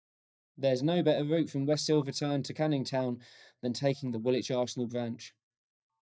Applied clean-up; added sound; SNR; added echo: neural mask model DeepFilterNet 3.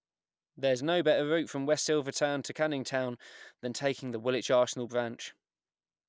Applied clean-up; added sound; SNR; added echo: none; none; none; none.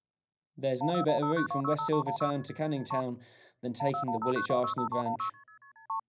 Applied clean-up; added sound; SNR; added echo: none; Telephone; 2 dB; reverberation time 0.4 s.